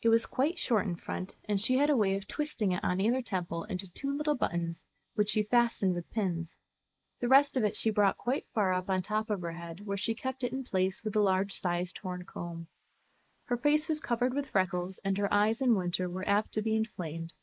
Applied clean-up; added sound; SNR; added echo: neural mask model Resemble Enhance denoiser.